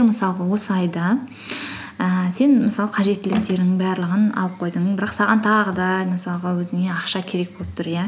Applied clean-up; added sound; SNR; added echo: none; none; none; none.